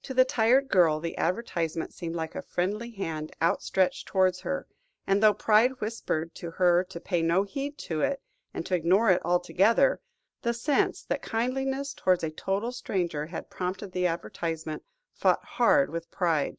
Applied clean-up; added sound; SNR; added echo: none; none; none; none.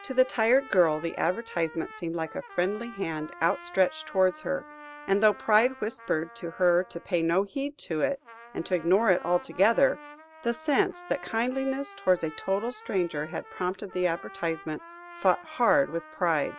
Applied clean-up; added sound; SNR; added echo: none; Trumpet; 19 dB; none.